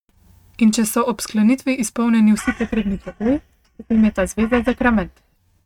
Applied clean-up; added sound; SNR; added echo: neural mask model RNNoise.